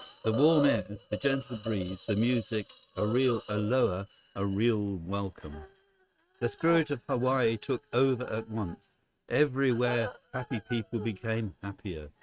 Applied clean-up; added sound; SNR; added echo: neural mask model RNNoise.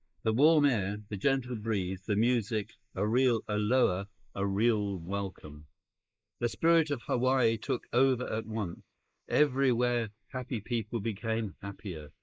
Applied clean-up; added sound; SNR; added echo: neural mask model Resemble Enhance denoiser.